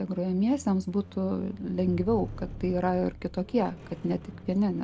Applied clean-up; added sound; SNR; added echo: none; Squeak; 13 dB; none.